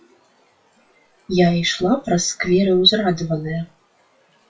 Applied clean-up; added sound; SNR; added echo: classical method WPE with log-MMSE.